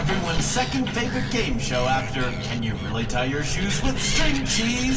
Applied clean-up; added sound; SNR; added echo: none; Animal; 3 dB; reverberation time 0.2 s.